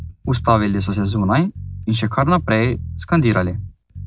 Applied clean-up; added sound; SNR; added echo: none; Bass guitar; 12 dB; none.